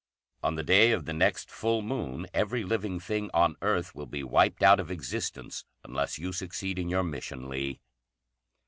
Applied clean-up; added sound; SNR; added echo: none; none; none; none.